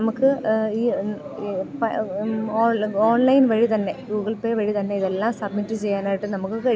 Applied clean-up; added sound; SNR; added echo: none; none; none; none.